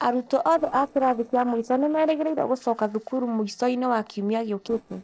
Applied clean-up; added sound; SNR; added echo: neural separator model SepFormer DNS4.